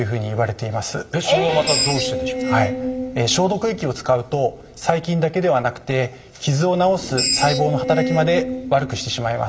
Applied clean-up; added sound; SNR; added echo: none; Screech; 6 dB; reverberation time 0.5 s.